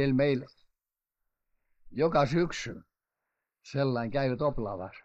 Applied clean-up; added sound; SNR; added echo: neural mask model Resemble Enhance denoiser.